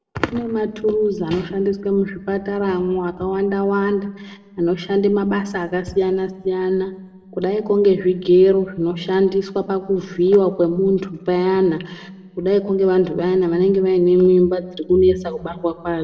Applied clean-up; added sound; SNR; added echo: none; none; none; reverberation time 0.7 s.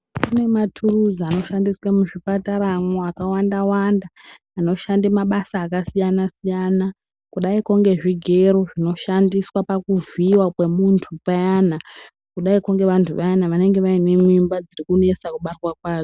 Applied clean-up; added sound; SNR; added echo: none; none; none; none.